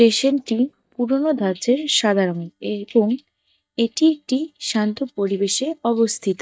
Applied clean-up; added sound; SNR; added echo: neural mask model DeepFilterNet 3.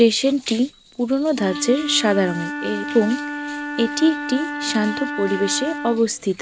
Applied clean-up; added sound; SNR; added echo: none; Wind instrument, woodwind instrument; 8 dB; none.